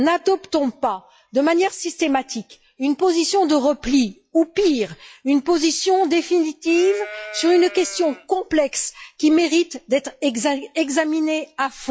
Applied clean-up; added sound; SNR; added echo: classical method log-MMSE.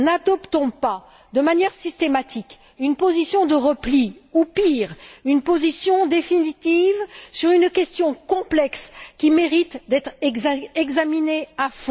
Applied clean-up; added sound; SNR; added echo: none; none; none; none.